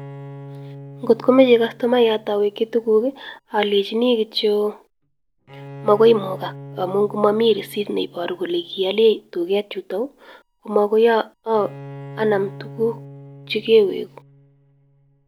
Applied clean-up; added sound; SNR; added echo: none; Bowed string instrument; 20 dB; none.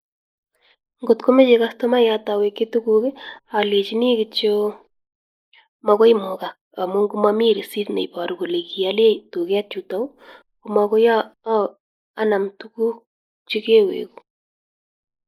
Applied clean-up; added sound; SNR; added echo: neural mask model Resemble Enhance denoiser.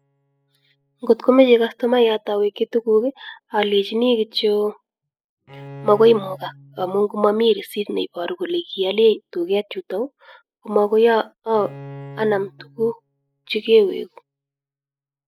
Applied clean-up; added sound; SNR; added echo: classical method spectral subtraction.